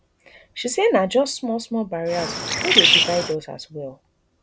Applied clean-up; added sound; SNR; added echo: none; Bird; -5 dB; none.